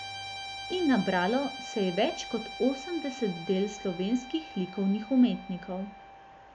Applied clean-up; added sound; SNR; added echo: none; Guitar; 12 dB; none.